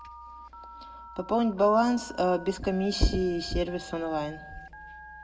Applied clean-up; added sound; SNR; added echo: none; Telephone; 17 dB; reverberation time 0.3 s.